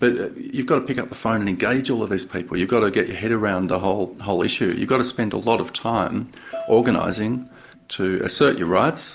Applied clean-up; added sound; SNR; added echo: none; Bowed string instrument; 16 dB; none.